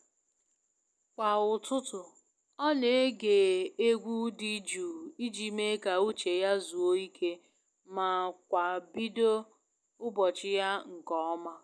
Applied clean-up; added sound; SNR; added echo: none; none; none; none.